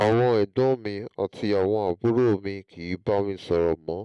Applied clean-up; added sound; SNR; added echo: none; none; none; none.